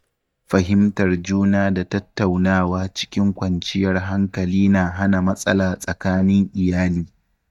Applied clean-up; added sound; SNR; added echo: neural mask model DeepFilterNet 3.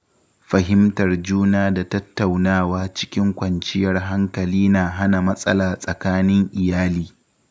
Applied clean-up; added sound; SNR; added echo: none; none; none; none.